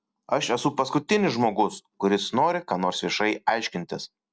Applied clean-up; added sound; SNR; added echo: none; none; none; none.